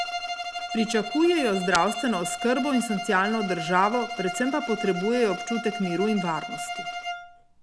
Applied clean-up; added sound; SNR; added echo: none; Bowed string instrument; 7 dB; none.